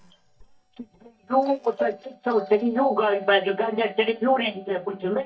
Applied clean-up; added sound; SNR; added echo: neural mask model DeepFilterNet 3.